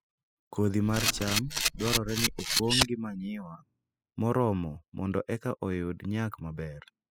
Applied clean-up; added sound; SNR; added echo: classical method spectral subtraction.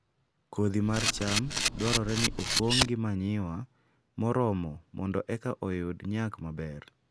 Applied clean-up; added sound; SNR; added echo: none; Camera; -2 dB; none.